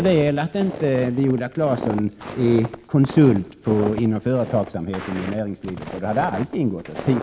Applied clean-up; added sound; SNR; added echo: none; Walk, footsteps; 12 dB; none.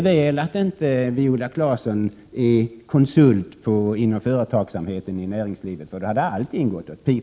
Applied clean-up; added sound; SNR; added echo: none; none; none; none.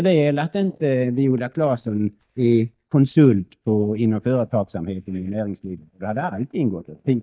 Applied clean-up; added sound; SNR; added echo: neural mask model DeepFilterNet 3.